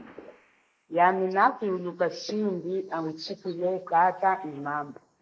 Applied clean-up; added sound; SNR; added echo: neural mask model Resemble Enhance denoiser.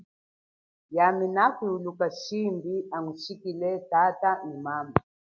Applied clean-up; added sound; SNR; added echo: none; none; none; none.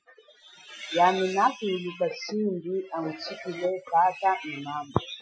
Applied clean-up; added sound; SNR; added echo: classical method Wiener filter.